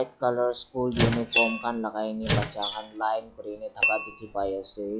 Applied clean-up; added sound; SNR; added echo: classical method log-MMSE.